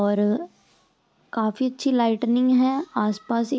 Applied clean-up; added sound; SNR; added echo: none; none; none; none.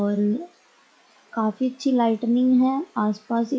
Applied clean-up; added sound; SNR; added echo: classical method log-MMSE.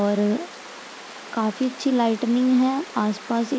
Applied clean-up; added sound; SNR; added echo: none; Water; 16 dB; none.